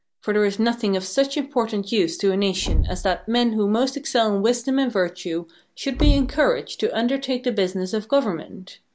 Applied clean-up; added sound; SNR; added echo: none; Thump, thud; 8 dB; none.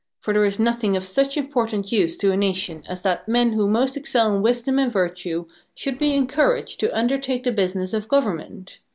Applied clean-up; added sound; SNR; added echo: neural separator model SepFormer DNS4.